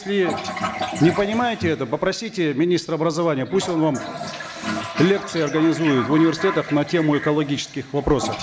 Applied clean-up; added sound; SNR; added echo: none; Toilet flush; 9 dB; none.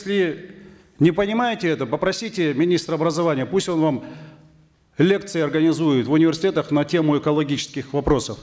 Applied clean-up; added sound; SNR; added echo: none; none; none; none.